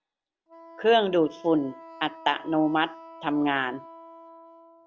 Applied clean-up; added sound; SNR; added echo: none; Wind instrument, woodwind instrument; 19 dB; none.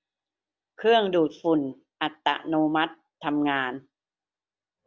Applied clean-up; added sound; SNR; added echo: none; none; none; none.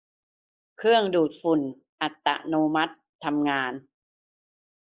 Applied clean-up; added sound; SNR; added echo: neural mask model Resemble Enhance denoiser.